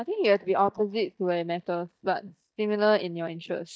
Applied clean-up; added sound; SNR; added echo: neural mask model DeepFilterNet 3.